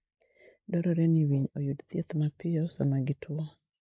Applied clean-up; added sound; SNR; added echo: neural mask model Resemble Enhance denoiser.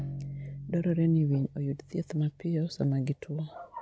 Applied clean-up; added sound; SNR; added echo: none; Bowed string instrument; 14 dB; none.